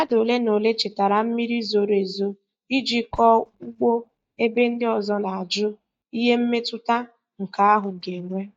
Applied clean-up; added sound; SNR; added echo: neural mask model DeepFilterNet 3.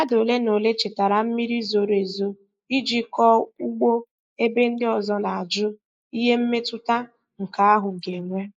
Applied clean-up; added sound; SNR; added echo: neural mask model Resemble Enhance denoiser.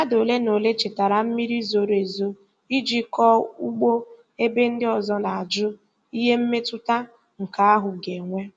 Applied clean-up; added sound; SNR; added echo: none; none; none; none.